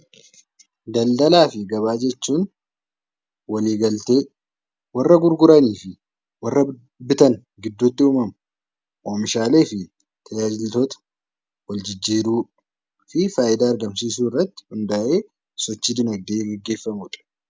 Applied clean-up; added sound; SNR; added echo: none; none; none; none.